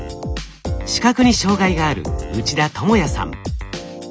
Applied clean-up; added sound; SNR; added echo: none; none; none; none.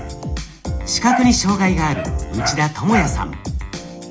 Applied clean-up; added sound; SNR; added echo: none; Dog; 10 dB; reverberation time 0.4 s.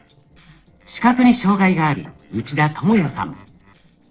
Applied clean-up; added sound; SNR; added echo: neural separator model SepFormer DNS4.